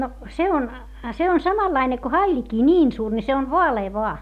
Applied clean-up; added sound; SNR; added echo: none; none; none; none.